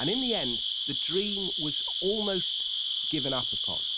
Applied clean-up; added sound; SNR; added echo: neural mask model RNNoise.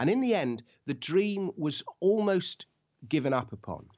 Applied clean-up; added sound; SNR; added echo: none; none; none; none.